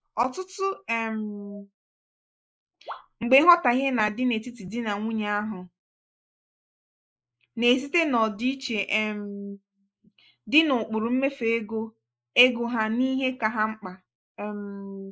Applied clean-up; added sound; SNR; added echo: neural mask model Resemble Enhance denoiser.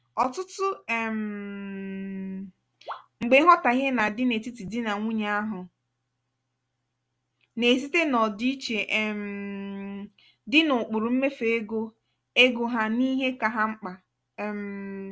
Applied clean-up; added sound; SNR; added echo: none; none; none; none.